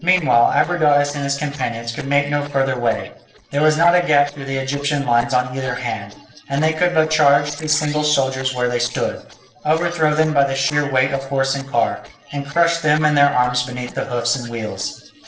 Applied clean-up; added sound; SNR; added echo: neural separator model SepFormer DNS4.